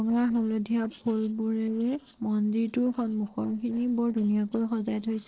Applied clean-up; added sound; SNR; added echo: neural separator model SepFormer DNS4.